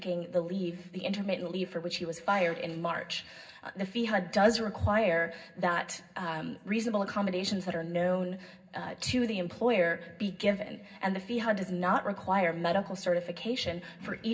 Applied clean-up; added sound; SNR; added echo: none; none; none; reverberation time 0.4 s.